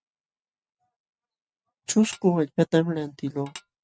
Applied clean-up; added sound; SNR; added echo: none; Tap / Dishes, pots, and pans; 17 dB; none.